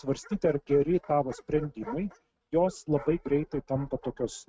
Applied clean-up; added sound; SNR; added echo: neural mask model RNNoise.